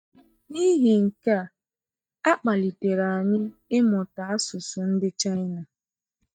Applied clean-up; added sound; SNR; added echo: neural mask model DeepFilterNet 3.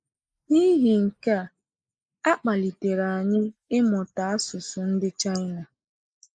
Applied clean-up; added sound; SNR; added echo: neural mask model Resemble Enhance denoiser.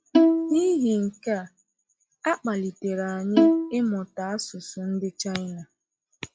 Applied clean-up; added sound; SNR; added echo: classical method log-MMSE.